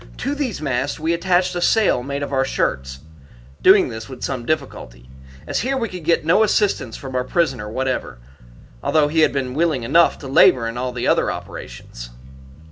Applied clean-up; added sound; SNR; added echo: none; Bass guitar; 18 dB; none.